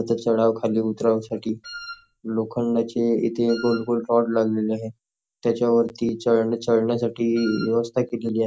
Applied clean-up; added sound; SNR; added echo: none; Wind instrument, woodwind instrument; 16 dB; none.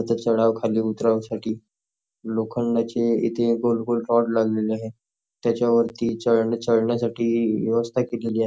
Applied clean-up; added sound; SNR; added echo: none; none; none; none.